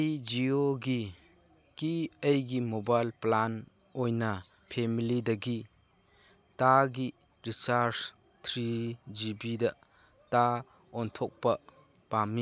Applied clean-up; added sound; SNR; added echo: none; none; none; none.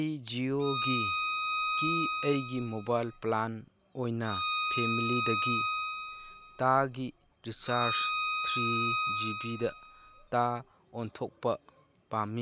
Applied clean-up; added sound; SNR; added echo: none; Bowed string instrument; -1 dB; none.